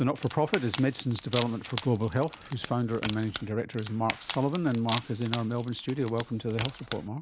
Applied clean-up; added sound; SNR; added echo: none; Wood; 11 dB; none.